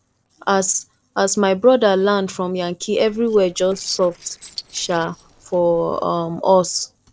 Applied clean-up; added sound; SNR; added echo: neural separator model SepFormer DNS4.